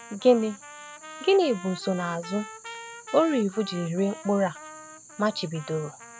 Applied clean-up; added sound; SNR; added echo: none; Trumpet; 17 dB; none.